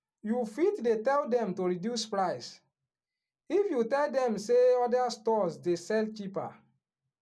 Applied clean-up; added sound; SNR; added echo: none; none; none; none.